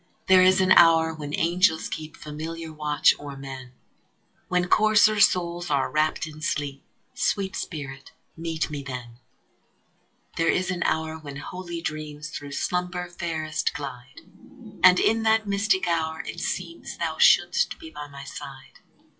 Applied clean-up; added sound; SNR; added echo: classical method WPE with log-MMSE.